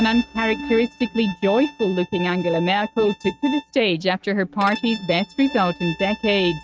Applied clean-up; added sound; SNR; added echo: neural mask model RNNoise.